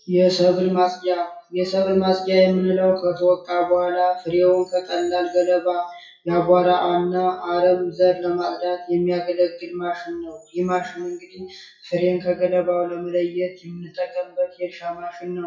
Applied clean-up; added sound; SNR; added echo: classical method WPE with log-MMSE.